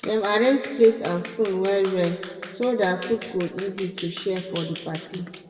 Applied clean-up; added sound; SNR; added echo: none; Clapping; 15 dB; reverberation time 2.0 s.